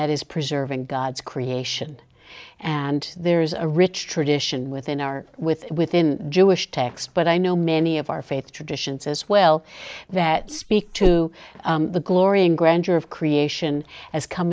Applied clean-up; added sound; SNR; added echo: neural mask model Resemble Enhance denoiser.